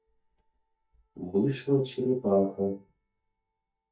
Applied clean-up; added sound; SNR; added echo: neural mask model DeepFilterNet 3.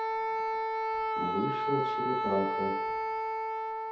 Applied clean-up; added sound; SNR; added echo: none; Wind instrument, woodwind instrument; -5 dB; reverberation time 0.6 s.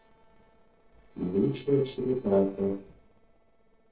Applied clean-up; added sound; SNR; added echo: neural separator model SepFormer DNS4.